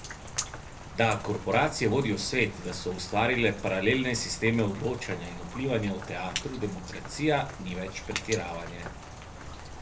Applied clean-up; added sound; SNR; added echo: none; Rain; 10 dB; reverberation time 0.3 s.